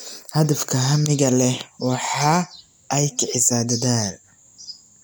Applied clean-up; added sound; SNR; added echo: none; none; none; none.